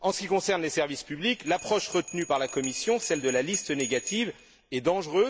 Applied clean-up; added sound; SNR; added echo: none; Bell; 13 dB; none.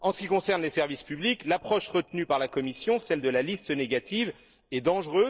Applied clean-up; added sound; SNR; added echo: neural separator model SepFormer DNS4.